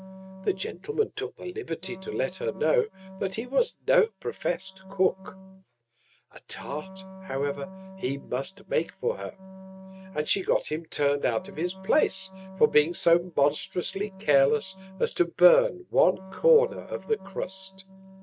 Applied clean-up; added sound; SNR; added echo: neural mask model RNNoise.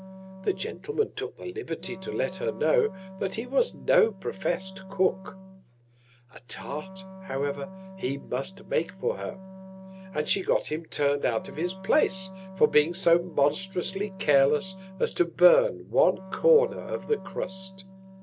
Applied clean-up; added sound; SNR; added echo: none; Wind instrument, woodwind instrument; 17 dB; none.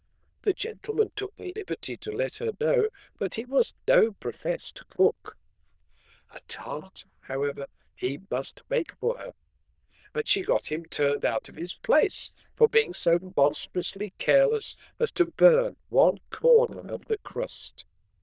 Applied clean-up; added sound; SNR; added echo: neural diffusion model UNIVERSE++.